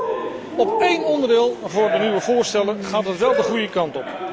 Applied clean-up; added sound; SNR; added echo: none; Cheering; 4 dB; none.